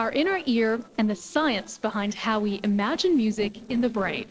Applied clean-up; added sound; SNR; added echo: neural separator model SepFormer DNS4.